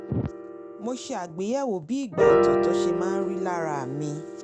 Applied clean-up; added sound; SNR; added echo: none; Piano; -5 dB; none.